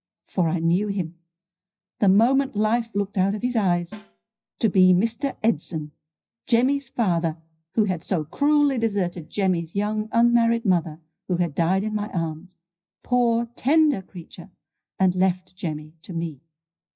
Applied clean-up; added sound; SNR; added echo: classical method WPE with log-MMSE.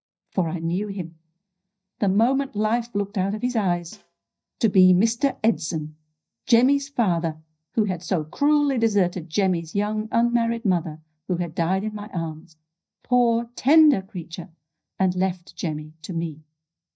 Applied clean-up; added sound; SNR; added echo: neural mask model DeepFilterNet 3.